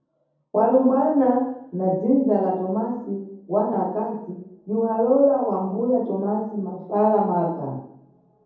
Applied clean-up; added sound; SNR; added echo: none; none; none; reverberation time 0.9 s.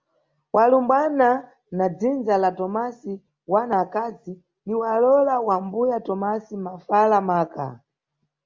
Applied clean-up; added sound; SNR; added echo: none; none; none; none.